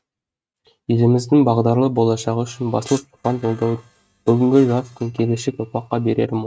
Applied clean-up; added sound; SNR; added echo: neural mask model RNNoise.